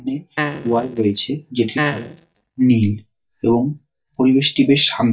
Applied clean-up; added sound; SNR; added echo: neural mask model DeepFilterNet 3.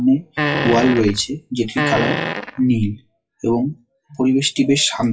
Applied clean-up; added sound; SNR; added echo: classical method WPE with log-MMSE.